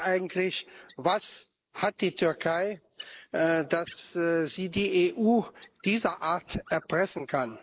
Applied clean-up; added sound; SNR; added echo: neural mask model Resemble Enhance denoiser.